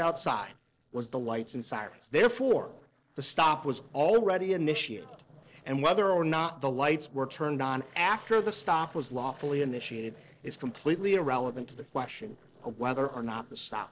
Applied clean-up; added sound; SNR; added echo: neural separator model SepFormer DNS4.